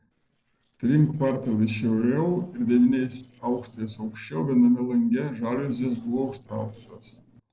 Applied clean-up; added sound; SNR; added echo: neural separator model SepFormer DNS4.